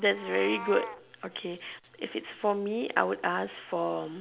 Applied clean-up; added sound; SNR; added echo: none; Meow; 15 dB; none.